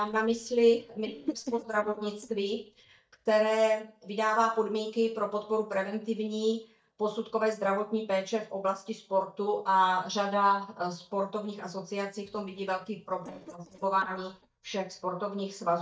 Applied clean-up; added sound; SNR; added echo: neural mask model DeepFilterNet 3.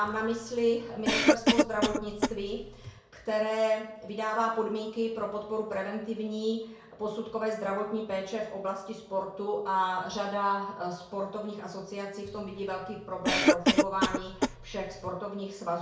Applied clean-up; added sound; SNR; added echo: none; Cough; -3 dB; reverberation time 0.6 s.